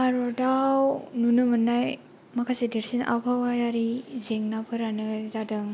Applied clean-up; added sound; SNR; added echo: none; none; none; none.